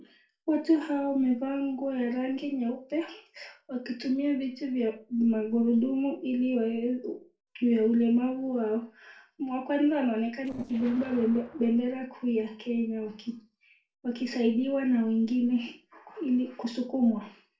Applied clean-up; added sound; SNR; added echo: neural separator model SepFormer DNS4.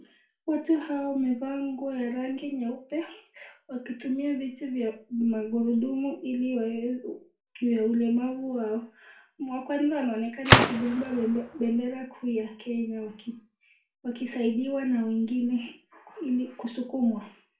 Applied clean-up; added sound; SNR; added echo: none; Gunshot, gunfire; -1 dB; reverberation time 0.3 s.